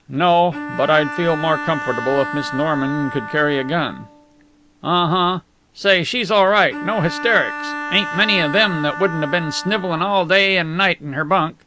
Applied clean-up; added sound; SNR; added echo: none; Bowed string instrument; 11 dB; none.